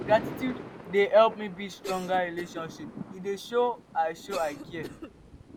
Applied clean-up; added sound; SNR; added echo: none; Cough + Thunder; 13 dB; none.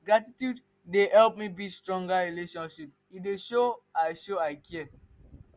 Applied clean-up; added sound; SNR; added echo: none; none; none; none.